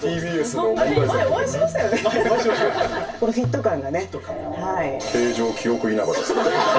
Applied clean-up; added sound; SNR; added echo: none; Tabla; 14 dB; reverberation time 0.1 s.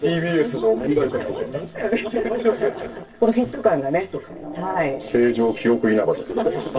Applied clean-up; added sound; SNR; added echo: neural separator model SepFormer DNS4.